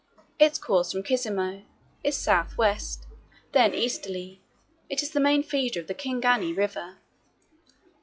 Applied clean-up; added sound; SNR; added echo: classical method log-MMSE.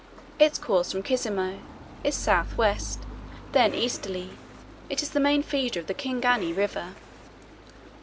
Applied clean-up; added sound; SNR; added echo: none; Cough + Stream; 13 dB; none.